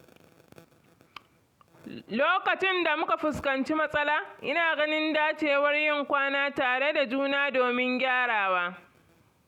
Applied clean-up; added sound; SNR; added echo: none; none; none; none.